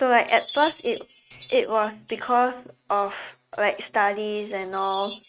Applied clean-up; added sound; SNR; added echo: neural mask model RNNoise.